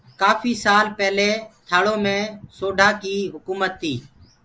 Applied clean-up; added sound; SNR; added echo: none; none; none; none.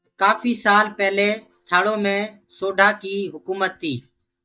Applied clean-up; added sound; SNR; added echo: neural mask model DeepFilterNet 3.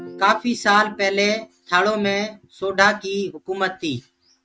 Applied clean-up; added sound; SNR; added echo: neural mask model RNNoise.